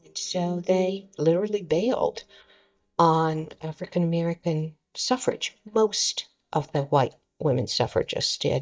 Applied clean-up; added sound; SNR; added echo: neural mask model DeepFilterNet 3.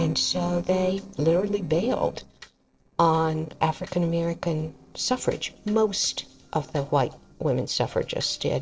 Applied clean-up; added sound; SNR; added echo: neural separator model SepFormer DNS4.